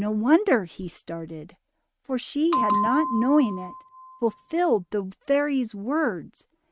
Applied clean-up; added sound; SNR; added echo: neural mask model RNNoise.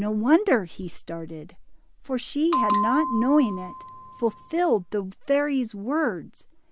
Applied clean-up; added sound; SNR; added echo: none; Bell; 4 dB; none.